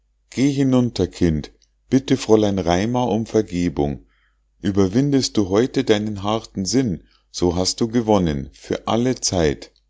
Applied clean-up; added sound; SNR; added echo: none; none; none; none.